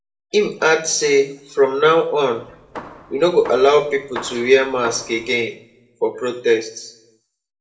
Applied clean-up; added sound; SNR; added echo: none; Hammer; 17 dB; reverberation time 0.5 s.